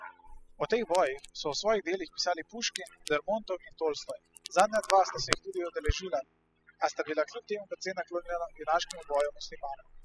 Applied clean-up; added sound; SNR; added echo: classical method spectral subtraction.